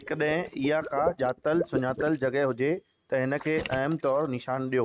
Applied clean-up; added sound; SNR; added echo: neural mask model RNNoise.